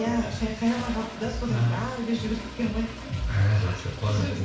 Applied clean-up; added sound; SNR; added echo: none; Toilet flush; 14 dB; reverberation time 0.6 s.